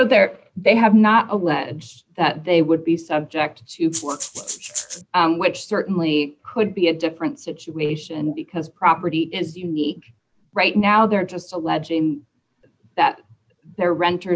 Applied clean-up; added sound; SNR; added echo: none; Rattle (instrument); 10 dB; none.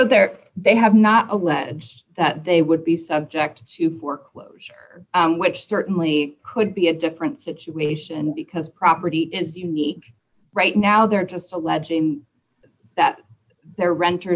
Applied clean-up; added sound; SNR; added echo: none; none; none; none.